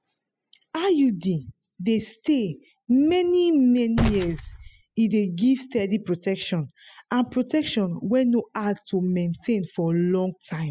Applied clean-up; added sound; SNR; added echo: classical method spectral subtraction.